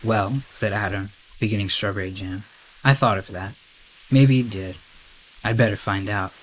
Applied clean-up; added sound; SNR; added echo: neural mask model Resemble Enhance denoiser.